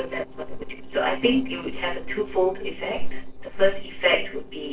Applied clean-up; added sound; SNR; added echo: neural separator model SepFormer DNS4.